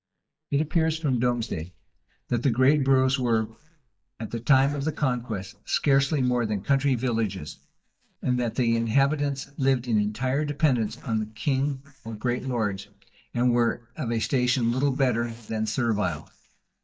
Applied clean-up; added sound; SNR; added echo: neural mask model DeepFilterNet 3.